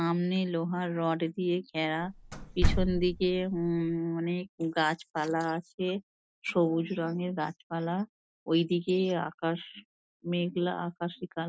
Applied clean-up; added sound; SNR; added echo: none; Slam; 0 dB; none.